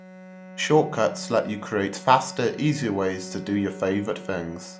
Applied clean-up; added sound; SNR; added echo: none; Bowed string instrument; 16 dB; none.